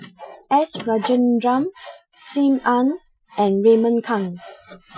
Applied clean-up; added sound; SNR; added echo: classical method Wiener filter.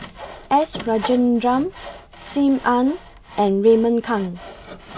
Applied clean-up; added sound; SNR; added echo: none; Sawing; 17 dB; none.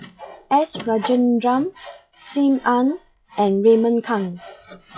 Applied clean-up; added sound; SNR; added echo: classical method log-MMSE.